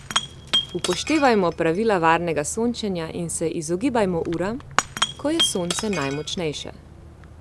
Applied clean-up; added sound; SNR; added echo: none; Shatter / Crushing; 7 dB; none.